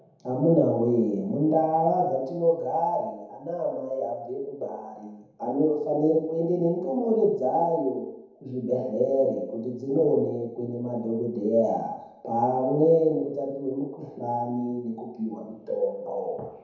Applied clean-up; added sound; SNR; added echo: none; none; none; reverberation time 1.0 s.